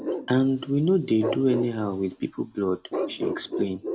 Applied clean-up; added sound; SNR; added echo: none; Bark; 7 dB; none.